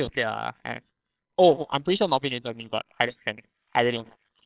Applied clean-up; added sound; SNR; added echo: neural separator model SepFormer WHAMR!.